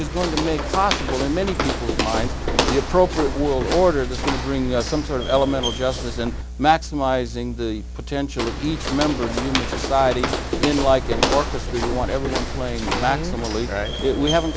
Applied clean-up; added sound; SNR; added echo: none; Walk, footsteps; 4 dB; none.